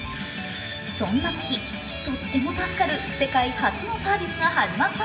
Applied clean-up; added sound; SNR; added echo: none; Doorbell; 6 dB; reverberation time 1.0 s.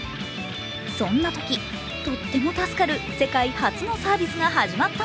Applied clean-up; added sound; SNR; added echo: none; none; none; none.